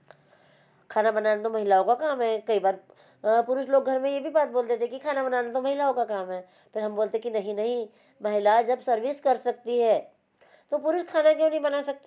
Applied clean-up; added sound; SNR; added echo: none; none; none; none.